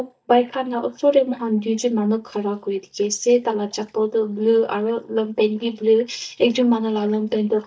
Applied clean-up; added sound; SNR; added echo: neural mask model DeepFilterNet 3.